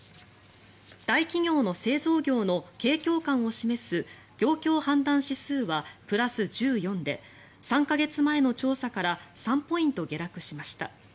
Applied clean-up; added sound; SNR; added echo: none; none; none; none.